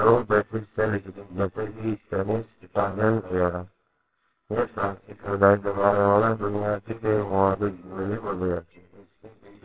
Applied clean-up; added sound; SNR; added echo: neural separator model SepFormer WHAMR!.